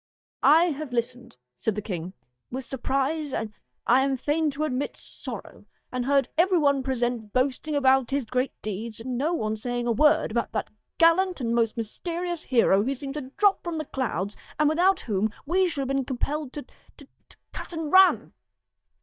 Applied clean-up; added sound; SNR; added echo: neural mask model DeepFilterNet 3.